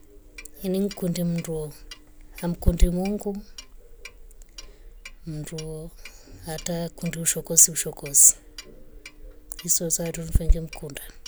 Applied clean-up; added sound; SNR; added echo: none; Clock; 3 dB; none.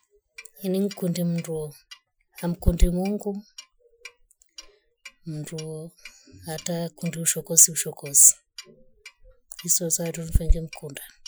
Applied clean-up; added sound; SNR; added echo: classical method Wiener filter.